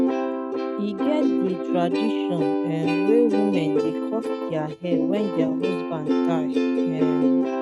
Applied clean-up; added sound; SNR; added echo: neural mask model RNNoise.